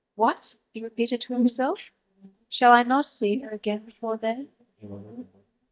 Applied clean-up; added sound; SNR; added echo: neural mask model DeepFilterNet 3.